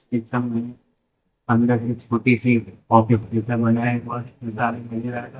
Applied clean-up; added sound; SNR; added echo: neural mask model DeepFilterNet 3.